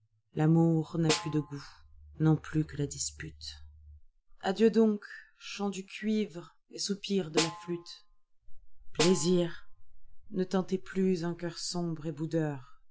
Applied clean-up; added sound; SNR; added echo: none; Snare drum; 6 dB; none.